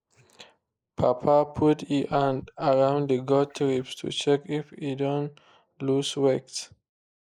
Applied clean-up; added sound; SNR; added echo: neural mask model Resemble Enhance denoiser.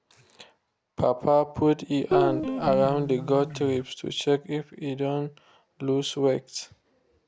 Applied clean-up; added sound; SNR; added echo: none; Guitar; 3 dB; none.